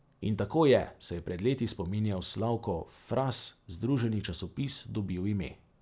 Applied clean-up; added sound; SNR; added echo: none; none; none; none.